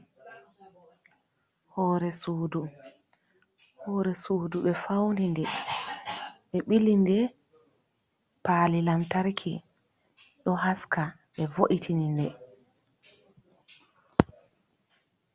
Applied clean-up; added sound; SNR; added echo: none; none; none; none.